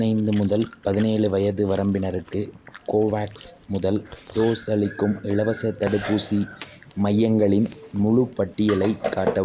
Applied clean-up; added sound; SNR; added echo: none; Chewing, mastication; 15 dB; none.